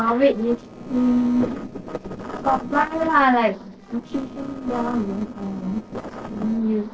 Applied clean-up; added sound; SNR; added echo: neural separator model SepFormer DNS4.